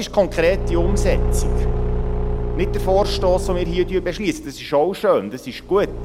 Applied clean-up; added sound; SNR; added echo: none; Engine / Car; 1 dB; none.